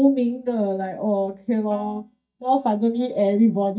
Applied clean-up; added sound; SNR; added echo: neural mask model DeepFilterNet 3.